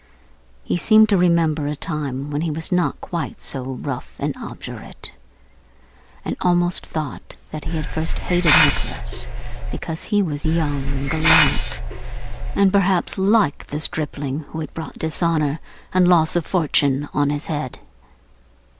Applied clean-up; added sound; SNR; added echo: none; Hiss; -2 dB; none.